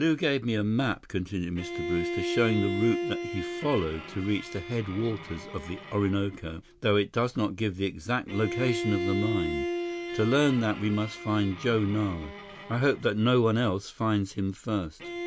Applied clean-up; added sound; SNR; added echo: none; Bowed string instrument; 8 dB; none.